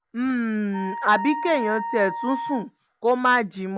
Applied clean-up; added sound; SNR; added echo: none; Wind instrument, woodwind instrument; 9 dB; none.